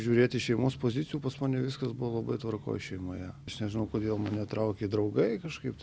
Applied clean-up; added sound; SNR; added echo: none; none; none; none.